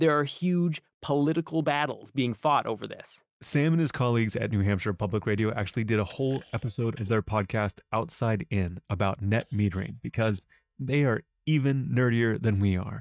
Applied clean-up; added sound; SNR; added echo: neural mask model DeepFilterNet 3.